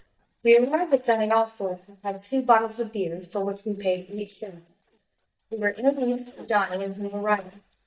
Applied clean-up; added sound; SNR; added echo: neural mask model DeepFilterNet 3.